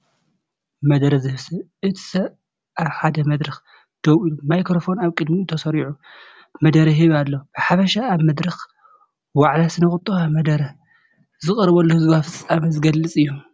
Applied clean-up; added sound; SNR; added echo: none; none; none; none.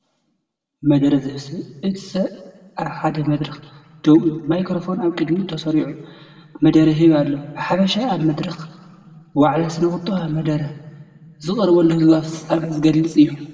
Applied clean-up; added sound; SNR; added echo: none; none; none; reverberation time 1.3 s.